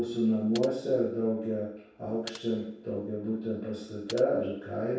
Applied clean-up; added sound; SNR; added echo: none; Computer keyboard; 19 dB; reverberation time 0.7 s.